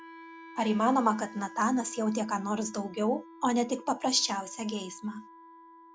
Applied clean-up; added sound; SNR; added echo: none; Wind instrument, woodwind instrument; 18 dB; none.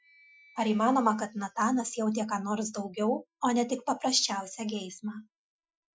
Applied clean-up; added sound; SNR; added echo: classical method Wiener filter.